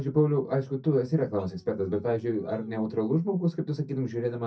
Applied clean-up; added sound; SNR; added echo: neural mask model DeepFilterNet 3.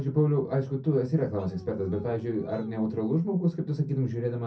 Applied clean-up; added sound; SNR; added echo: none; Dog; 19 dB; reverberation time 0.3 s.